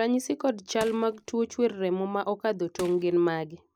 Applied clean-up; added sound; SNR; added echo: none; Crushing; 17 dB; none.